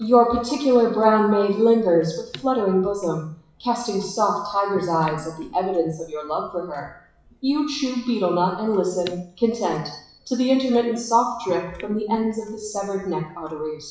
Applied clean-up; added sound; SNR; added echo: classical method WPE with log-MMSE.